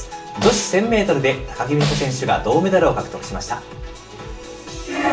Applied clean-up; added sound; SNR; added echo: none; Snare drum; 10 dB; reverberation time 0.3 s.